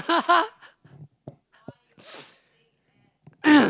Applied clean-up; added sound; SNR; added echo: none; none; none; none.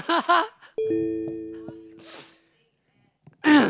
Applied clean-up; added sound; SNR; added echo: none; Telephone; 5 dB; none.